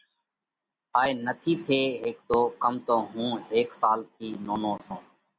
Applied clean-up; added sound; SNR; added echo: none; none; none; none.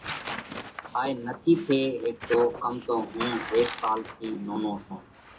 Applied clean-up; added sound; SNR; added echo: none; Tearing; 11 dB; reverberation time 0.2 s.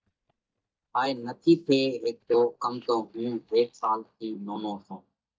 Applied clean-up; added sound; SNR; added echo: neural mask model DeepFilterNet 3.